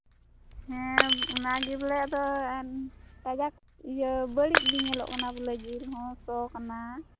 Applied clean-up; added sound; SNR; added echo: none; Shatter / Crushing; 0 dB; none.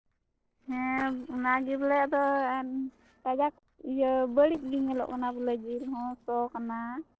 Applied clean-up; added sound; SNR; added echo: neural separator model SepFormer DNS4.